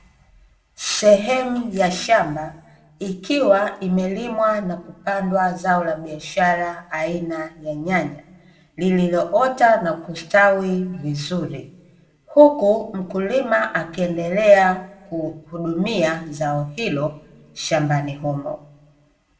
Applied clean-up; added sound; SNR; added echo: none; none; none; reverberation time 0.5 s.